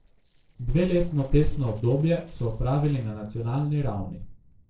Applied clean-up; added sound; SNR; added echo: neural separator model SepFormer DNS4.